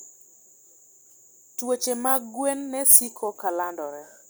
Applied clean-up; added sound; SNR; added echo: none; none; none; none.